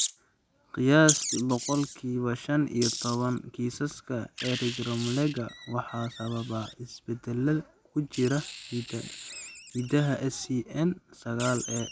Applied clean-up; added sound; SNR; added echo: none; Wild animals; 9 dB; none.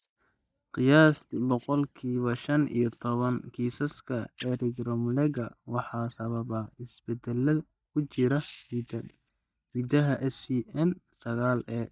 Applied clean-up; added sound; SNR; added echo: neural mask model DeepFilterNet 3.